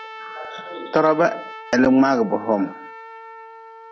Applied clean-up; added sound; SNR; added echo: none; Trumpet; 16 dB; none.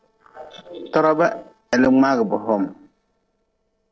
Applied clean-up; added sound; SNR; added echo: neural separator model SepFormer DNS4.